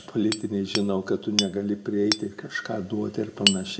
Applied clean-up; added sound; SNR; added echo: none; Hammer; 5 dB; reverberation time 1.1 s.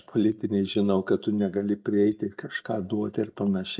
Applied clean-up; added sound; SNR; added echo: neural mask model DeepFilterNet 3.